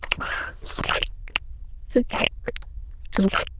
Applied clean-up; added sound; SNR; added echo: neural diffusion model UNIVERSE++.